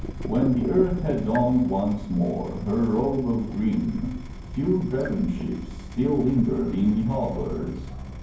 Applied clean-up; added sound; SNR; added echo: none; Drip / Water tap, faucet; 10 dB; reverberation time 0.9 s.